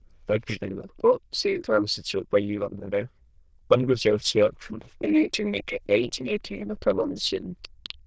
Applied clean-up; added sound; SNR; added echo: neural diffusion model UNIVERSE++.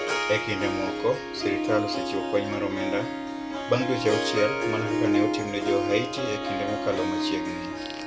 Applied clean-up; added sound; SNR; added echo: none; Harp; 0 dB; none.